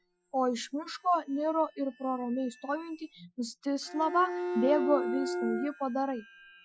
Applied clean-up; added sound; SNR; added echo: classical method Wiener filter.